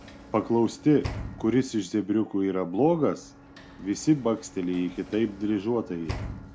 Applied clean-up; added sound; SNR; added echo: none; Sliding door / Slam; 15 dB; none.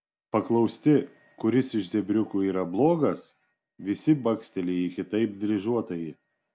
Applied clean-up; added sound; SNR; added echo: none; none; none; none.